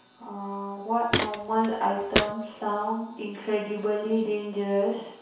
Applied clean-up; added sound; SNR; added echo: none; Walk, footsteps; 2 dB; reverberation time 0.7 s.